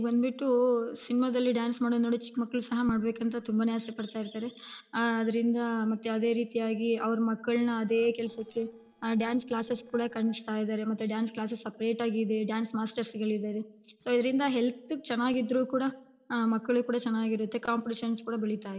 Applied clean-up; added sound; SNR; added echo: neural separator model SepFormer DNS4.